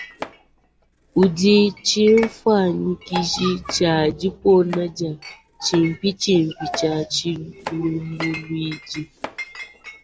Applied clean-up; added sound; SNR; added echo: none; Domestic sounds, home sounds + Chink, clink; 16 dB; none.